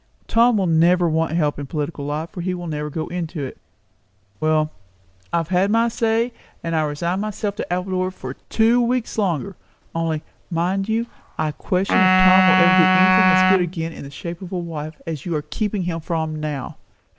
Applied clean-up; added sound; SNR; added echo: none; Wind instrument, woodwind instrument; -3 dB; none.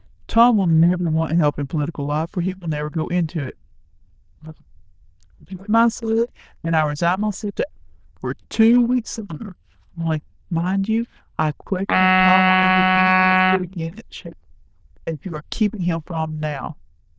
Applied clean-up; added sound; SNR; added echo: neural diffusion model UNIVERSE++.